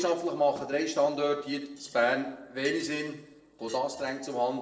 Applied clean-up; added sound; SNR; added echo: neural separator model SepFormer DNS4.